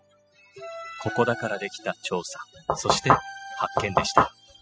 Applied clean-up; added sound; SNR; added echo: classical method spectral subtraction.